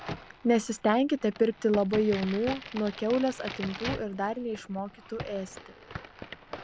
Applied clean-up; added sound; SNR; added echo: none; Crack; 12 dB; none.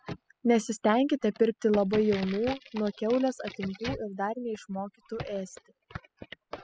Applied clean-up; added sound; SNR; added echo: classical method spectral subtraction.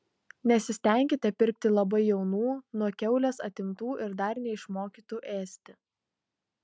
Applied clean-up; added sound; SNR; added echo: none; none; none; none.